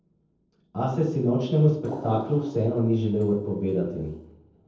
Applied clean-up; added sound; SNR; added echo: neural separator model SepFormer DNS4.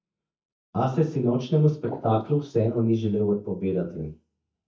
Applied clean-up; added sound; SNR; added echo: neural mask model DeepFilterNet 3.